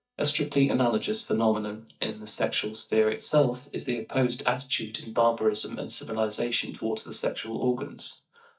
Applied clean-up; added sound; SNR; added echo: neural mask model DeepFilterNet 3.